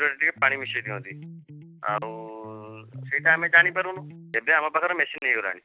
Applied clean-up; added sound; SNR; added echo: none; Electric guitar; 17 dB; none.